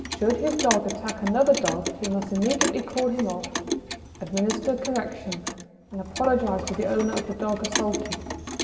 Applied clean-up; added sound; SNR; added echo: none; Clock; 6 dB; reverberation time 2.0 s.